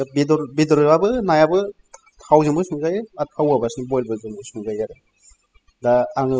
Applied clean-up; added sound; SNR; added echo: classical method spectral subtraction.